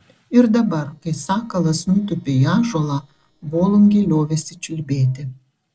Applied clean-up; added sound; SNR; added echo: neural separator model SepFormer DNS4.